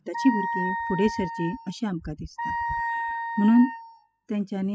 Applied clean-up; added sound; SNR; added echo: classical method spectral subtraction.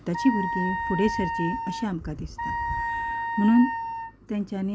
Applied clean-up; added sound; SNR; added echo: none; Wind instrument, woodwind instrument; 3 dB; none.